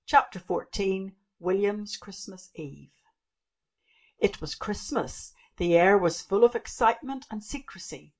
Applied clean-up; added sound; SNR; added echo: none; none; none; reverberation time 0.2 s.